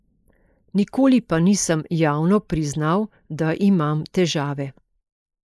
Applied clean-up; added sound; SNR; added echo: neural mask model Resemble Enhance denoiser.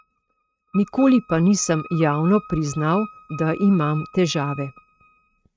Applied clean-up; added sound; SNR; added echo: neural mask model RNNoise.